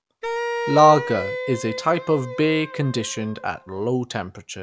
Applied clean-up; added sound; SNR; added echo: none; Wind instrument, woodwind instrument; 8 dB; none.